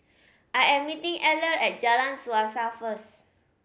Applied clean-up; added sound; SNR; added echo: none; none; none; none.